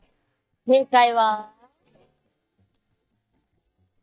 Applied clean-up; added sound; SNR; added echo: neural mask model DeepFilterNet 3.